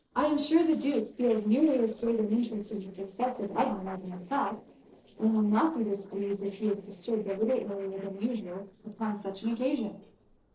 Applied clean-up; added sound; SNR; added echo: neural separator model SepFormer DNS4.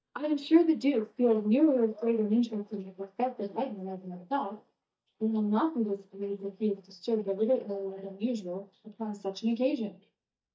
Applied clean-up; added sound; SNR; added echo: neural mask model DeepFilterNet 3.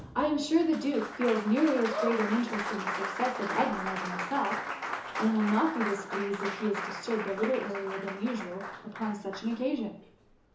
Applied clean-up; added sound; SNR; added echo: none; Applause; 6 dB; reverberation time 0.7 s.